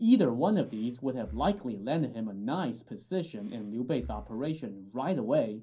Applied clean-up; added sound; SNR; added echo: none; Breathing; 19 dB; reverberation time 0.3 s.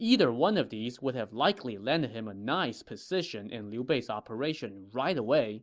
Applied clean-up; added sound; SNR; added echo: none; none; none; none.